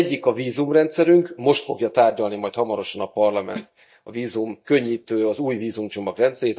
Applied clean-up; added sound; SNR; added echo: neural mask model DeepFilterNet 3.